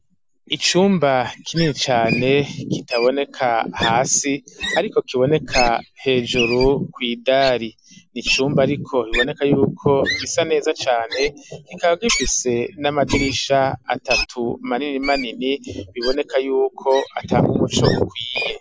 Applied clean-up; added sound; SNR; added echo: none; Wild animals; 10 dB; none.